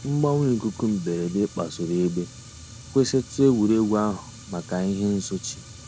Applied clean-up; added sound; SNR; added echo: none; Fire; 15 dB; none.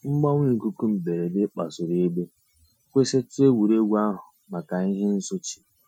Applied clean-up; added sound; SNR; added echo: classical method Wiener filter.